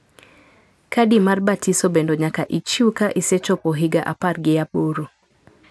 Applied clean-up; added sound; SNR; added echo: none; none; none; none.